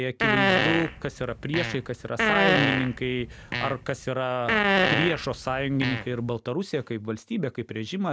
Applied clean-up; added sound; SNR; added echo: none; Fart; -2 dB; none.